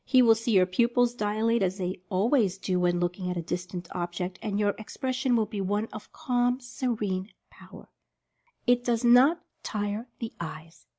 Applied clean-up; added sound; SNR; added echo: none; none; none; none.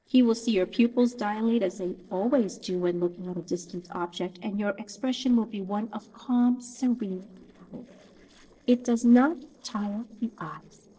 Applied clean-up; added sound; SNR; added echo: neural separator model SepFormer DNS4.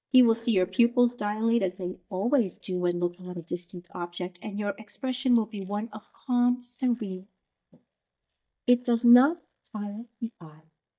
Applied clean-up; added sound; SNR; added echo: neural mask model DeepFilterNet 3.